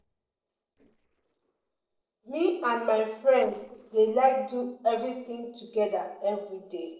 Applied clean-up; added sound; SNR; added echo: neural separator model SepFormer DNS4.